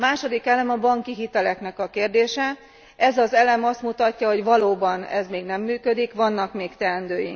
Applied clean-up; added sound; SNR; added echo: none; none; none; none.